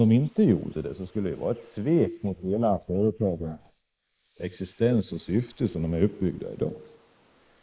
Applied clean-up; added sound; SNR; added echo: neural mask model Resemble Enhance denoiser.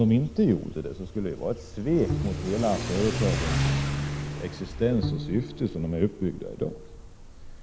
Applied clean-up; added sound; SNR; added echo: none; Accelerating, revving, vroom / Car + Bowed string instrument; 4 dB; none.